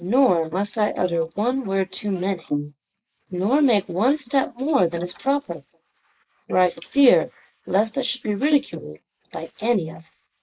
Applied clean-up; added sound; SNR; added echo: neural mask model Resemble Enhance denoiser.